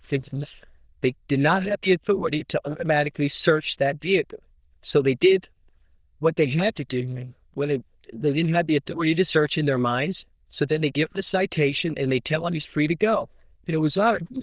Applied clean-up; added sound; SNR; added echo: neural diffusion model UNIVERSE++.